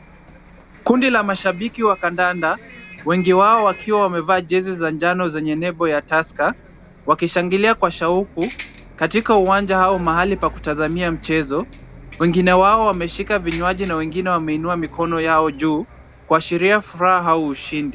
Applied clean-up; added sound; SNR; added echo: none; Bus; 20 dB; none.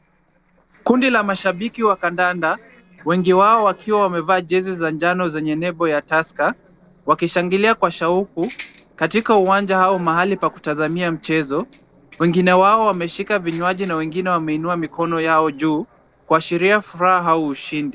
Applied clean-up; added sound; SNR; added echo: neural separator model SepFormer DNS4.